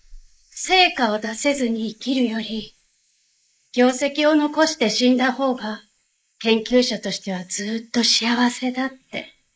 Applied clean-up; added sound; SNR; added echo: neural mask model Resemble Enhance denoiser.